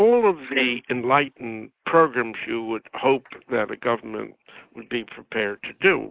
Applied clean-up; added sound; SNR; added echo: neural mask model Resemble Enhance denoiser.